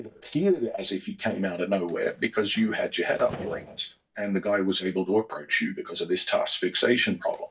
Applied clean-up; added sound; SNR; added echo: neural mask model DeepFilterNet 3.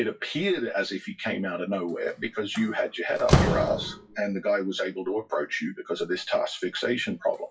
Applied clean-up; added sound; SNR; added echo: classical method WPE with log-MMSE.